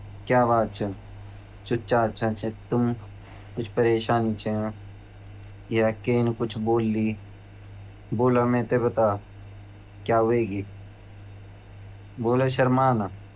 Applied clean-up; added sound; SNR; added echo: none; Engine; 16 dB; none.